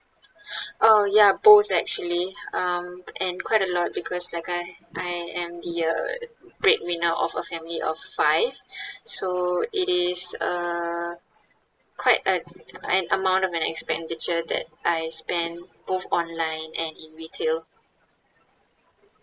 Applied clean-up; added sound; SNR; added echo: neural separator model SepFormer DNS4.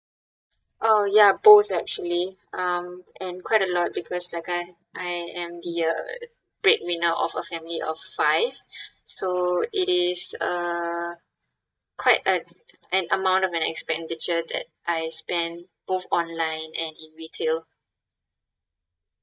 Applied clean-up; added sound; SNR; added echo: neural mask model DeepFilterNet 3.